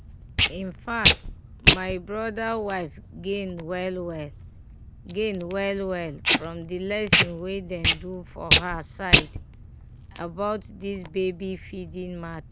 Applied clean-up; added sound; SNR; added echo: none; Packing tape, duct tape; -3 dB; none.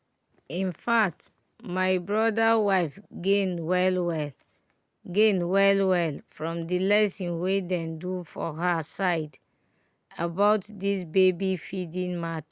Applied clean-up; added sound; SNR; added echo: none; none; none; none.